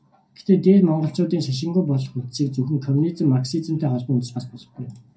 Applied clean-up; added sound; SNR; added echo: none; none; none; reverberation time 0.3 s.